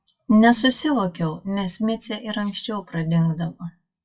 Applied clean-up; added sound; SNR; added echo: classical method WPE with log-MMSE.